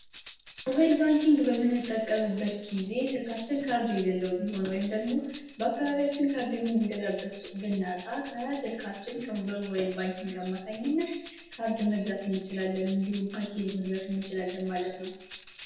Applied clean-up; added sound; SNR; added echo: none; Tambourine; 1 dB; reverberation time 0.8 s.